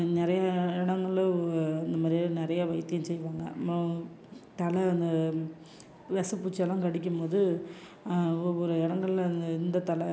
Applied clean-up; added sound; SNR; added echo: none; none; none; none.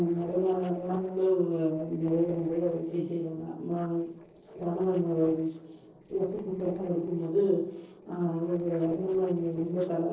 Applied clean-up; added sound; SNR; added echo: neural separator model SepFormer DNS4.